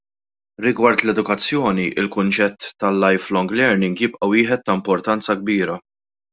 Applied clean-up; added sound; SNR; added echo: none; none; none; none.